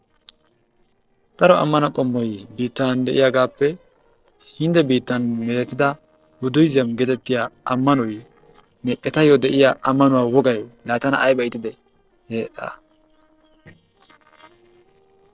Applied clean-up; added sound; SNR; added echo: neural separator model SepFormer DNS4.